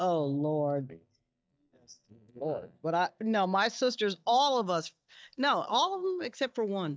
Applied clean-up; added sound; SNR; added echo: neural mask model DeepFilterNet 3.